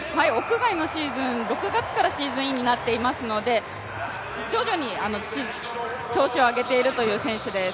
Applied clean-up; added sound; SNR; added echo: none; none; none; none.